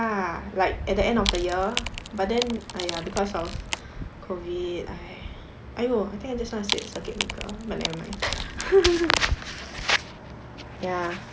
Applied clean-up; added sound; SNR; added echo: none; Wood; 8 dB; none.